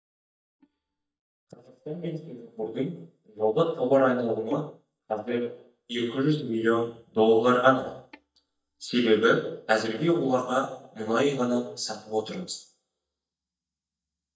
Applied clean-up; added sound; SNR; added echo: neural mask model DeepFilterNet 3.